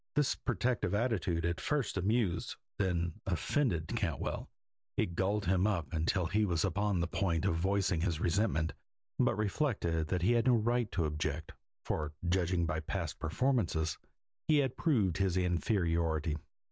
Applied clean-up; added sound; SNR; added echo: none; none; none; none.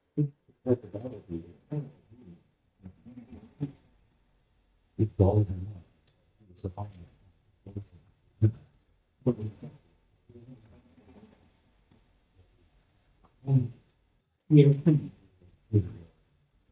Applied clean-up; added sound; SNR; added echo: neural mask model DeepFilterNet 3.